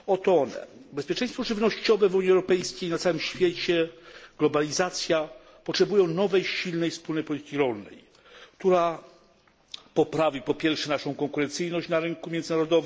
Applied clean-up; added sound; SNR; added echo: none; none; none; none.